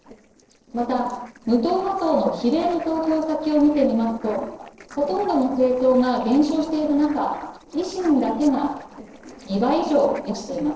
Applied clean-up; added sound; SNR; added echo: neural separator model SepFormer DNS4.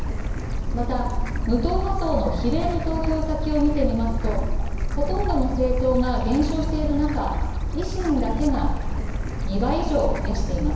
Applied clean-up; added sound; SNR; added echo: none; Stream / Bird; -2 dB; reverberation time 1.0 s.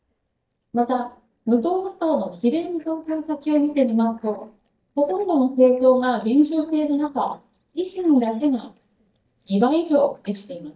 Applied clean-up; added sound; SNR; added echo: neural mask model DeepFilterNet 3.